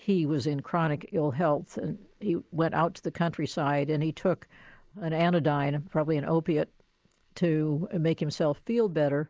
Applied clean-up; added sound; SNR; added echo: neural mask model Resemble Enhance denoiser.